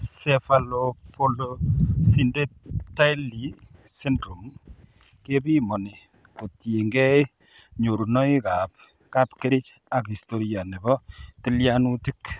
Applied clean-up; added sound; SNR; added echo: none; none; none; none.